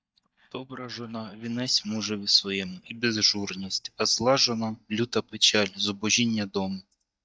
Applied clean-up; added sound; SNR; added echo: neural mask model DeepFilterNet 3.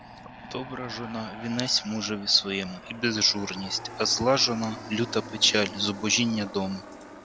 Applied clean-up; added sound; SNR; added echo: none; Aircraft; 14 dB; none.